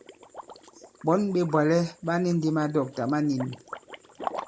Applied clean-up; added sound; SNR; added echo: none; Liquid; 15 dB; none.